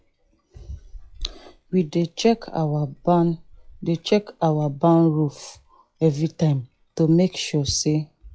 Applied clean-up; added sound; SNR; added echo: classical method log-MMSE.